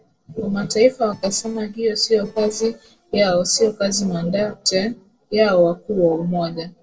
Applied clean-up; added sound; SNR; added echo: neural separator model SepFormer DNS4.